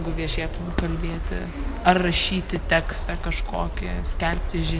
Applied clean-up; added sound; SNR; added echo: none; Crackle; 16 dB; none.